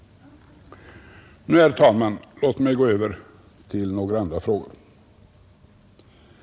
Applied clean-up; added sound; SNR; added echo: none; none; none; none.